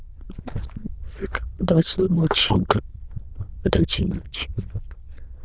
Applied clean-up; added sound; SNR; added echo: neural diffusion model UNIVERSE++.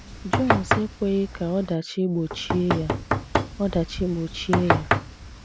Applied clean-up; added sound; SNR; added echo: none; Knock; 0 dB; none.